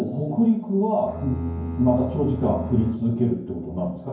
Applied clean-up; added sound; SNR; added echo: none; Bowed string instrument; 8 dB; reverberation time 0.9 s.